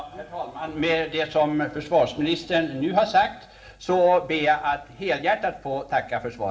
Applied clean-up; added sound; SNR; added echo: none; none; none; reverberation time 0.7 s.